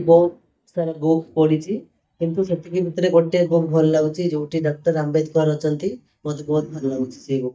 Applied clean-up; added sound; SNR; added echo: neural mask model DeepFilterNet 3.